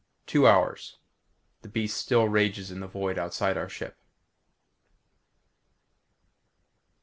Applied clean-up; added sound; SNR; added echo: none; none; none; none.